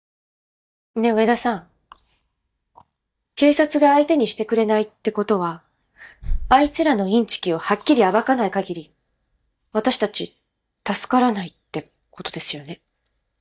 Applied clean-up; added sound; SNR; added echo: neural mask model DeepFilterNet 3.